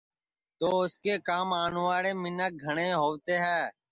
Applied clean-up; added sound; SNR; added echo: none; none; none; none.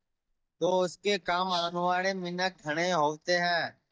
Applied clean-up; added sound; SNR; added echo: neural mask model DeepFilterNet 3.